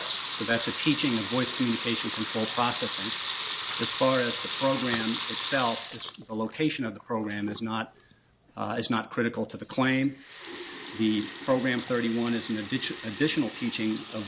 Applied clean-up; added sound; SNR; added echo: none; Sink (filling or washing) / Water tap, faucet / Liquid; 8 dB; none.